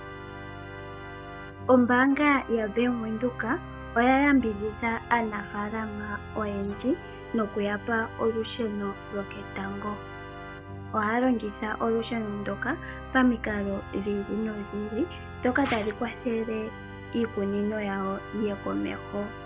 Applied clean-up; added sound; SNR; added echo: none; Organ; 12 dB; none.